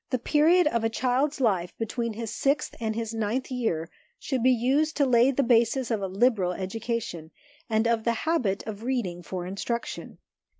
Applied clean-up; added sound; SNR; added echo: none; none; none; none.